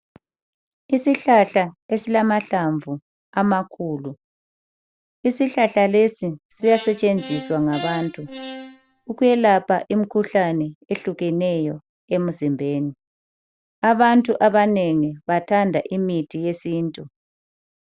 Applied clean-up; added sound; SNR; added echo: none; Brass instrument; 14 dB; none.